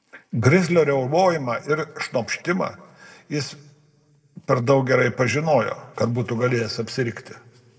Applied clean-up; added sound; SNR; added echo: none; none; none; reverberation time 1.0 s.